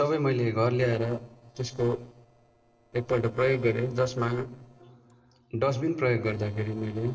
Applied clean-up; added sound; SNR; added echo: neural separator model SepFormer DNS4.